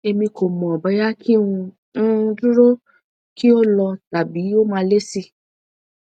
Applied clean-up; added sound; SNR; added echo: none; none; none; none.